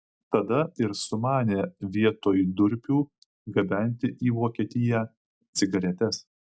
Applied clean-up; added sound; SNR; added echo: none; none; none; none.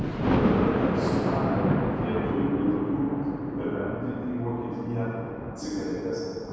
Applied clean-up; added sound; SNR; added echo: none; Thunder; -1 dB; reverberation time 2.2 s.